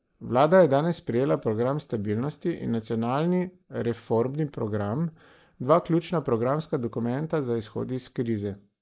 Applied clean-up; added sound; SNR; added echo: neural mask model Resemble Enhance denoiser.